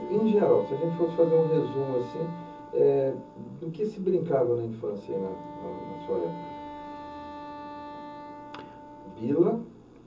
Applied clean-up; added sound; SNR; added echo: none; Wind instrument, woodwind instrument; 14 dB; reverberation time 0.2 s.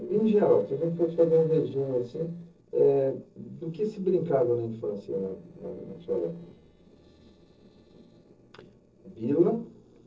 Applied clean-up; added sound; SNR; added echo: neural separator model SepFormer DNS4.